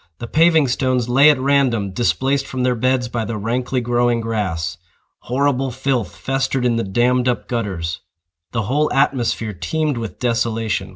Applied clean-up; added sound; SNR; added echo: none; none; none; none.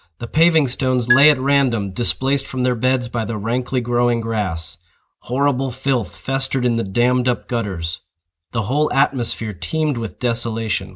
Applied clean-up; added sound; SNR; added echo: none; Marimba, xylophone; 7 dB; none.